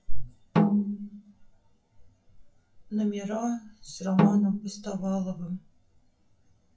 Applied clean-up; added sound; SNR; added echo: classical method WPE with log-MMSE.